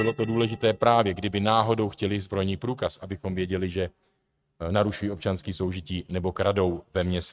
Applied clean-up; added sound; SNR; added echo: neural mask model RNNoise.